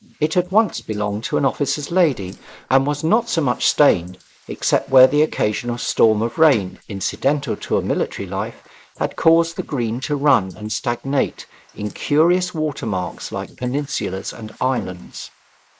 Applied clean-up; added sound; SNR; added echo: neural mask model Resemble Enhance denoiser.